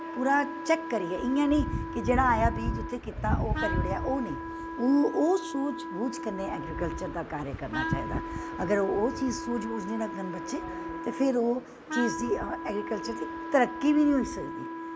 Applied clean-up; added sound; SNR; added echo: none; Wind instrument, woodwind instrument; 8 dB; none.